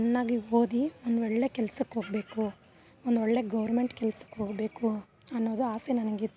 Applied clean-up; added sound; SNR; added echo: none; none; none; none.